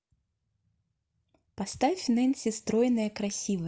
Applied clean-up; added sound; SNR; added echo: none; none; none; none.